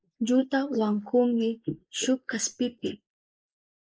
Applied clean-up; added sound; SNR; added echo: neural mask model Resemble Enhance denoiser.